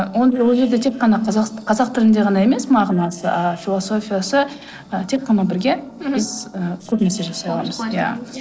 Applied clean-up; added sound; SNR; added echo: neural separator model SepFormer DNS4.